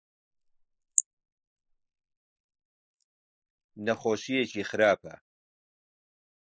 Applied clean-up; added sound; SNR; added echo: neural mask model Resemble Enhance denoiser.